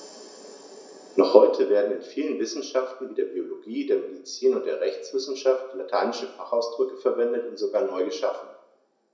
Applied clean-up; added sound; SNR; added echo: none; none; none; reverberation time 0.7 s.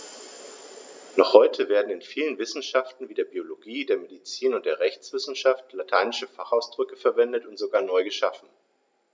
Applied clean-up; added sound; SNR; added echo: none; none; none; none.